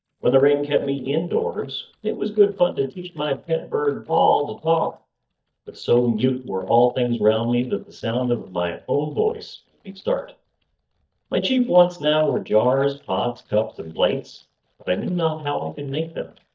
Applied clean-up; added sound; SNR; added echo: neural mask model DeepFilterNet 3.